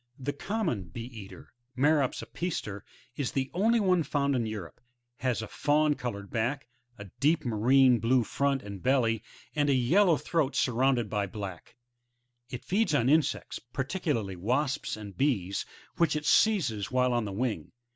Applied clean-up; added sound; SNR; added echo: none; none; none; none.